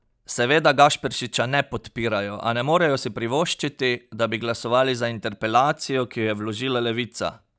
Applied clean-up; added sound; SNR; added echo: none; none; none; none.